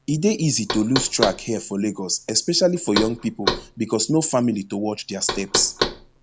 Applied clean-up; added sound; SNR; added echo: none; Knock; 7 dB; none.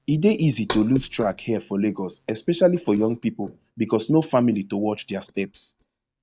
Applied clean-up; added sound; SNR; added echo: neural mask model DeepFilterNet 3.